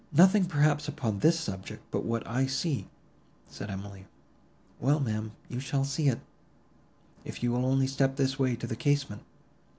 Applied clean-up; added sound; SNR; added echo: none; none; none; none.